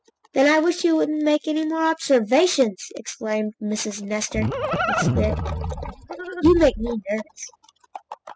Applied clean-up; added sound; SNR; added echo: classical method spectral subtraction.